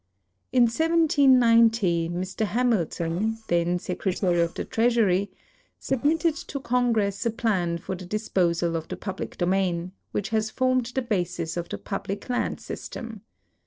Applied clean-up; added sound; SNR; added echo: neural separator model SepFormer DNS4.